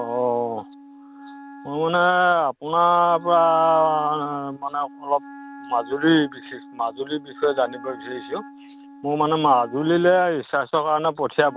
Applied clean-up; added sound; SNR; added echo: none; Wind instrument, woodwind instrument; 20 dB; none.